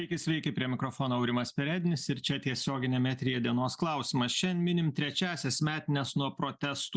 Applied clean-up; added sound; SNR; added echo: none; none; none; none.